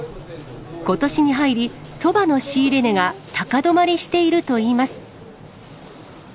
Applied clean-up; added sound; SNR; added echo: none; none; none; none.